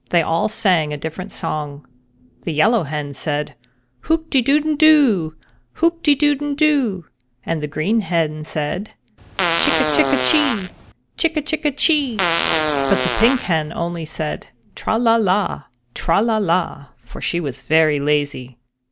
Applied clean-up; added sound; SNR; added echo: none; Fart; 1 dB; none.